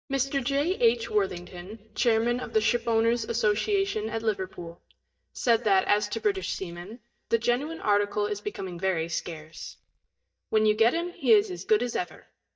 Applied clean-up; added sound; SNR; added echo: neural mask model DeepFilterNet 3.